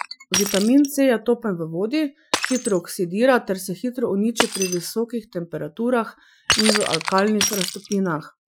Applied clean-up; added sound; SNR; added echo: classical method Wiener filter.